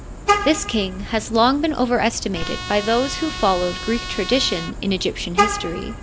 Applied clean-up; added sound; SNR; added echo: none; Vehicle horn, car horn, honking + Trumpet; 5 dB; none.